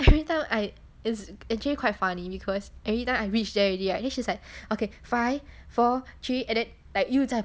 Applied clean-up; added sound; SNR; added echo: none; none; none; none.